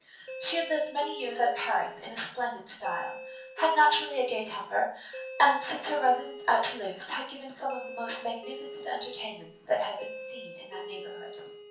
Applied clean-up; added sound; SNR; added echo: none; Doorbell; 13 dB; reverberation time 0.6 s.